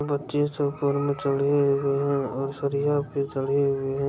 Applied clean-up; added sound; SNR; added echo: none; none; none; none.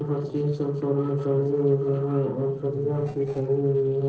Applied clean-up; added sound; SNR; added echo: neural separator model SepFormer DNS4.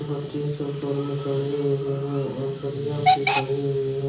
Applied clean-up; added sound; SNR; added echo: none; Hiss / Alarm / Train; 3 dB; reverberation time 0.6 s.